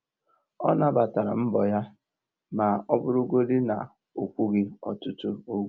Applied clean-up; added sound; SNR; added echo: none; none; none; none.